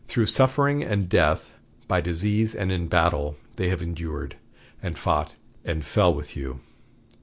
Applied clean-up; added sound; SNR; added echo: none; none; none; none.